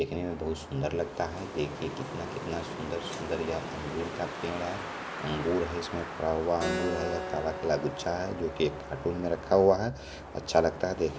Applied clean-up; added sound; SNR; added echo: none; Wind + Keyboard (musical); 8 dB; none.